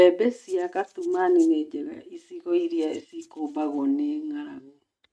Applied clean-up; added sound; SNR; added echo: neural mask model RNNoise.